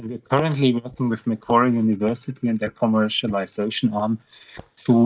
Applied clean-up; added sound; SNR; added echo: neural mask model DeepFilterNet 3.